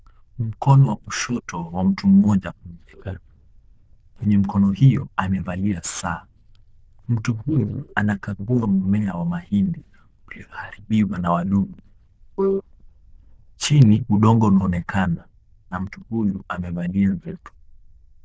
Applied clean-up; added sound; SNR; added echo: neural diffusion model UNIVERSE++.